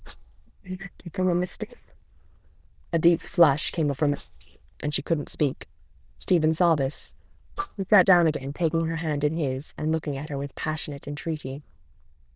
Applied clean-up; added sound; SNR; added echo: neural diffusion model UNIVERSE++.